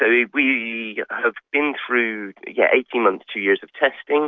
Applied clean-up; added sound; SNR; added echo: none; none; none; none.